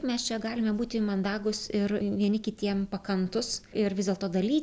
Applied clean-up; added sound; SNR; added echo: none; none; none; none.